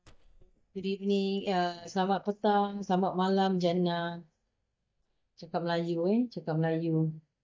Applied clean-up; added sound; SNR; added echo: neural mask model DeepFilterNet 3.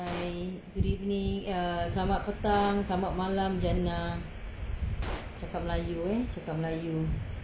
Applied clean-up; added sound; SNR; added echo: none; Gunshot, gunfire; 17 dB; none.